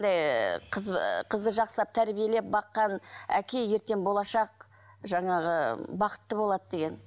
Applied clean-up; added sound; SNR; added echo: none; none; none; none.